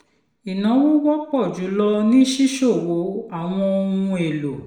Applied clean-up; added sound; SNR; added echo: none; none; none; reverberation time 0.7 s.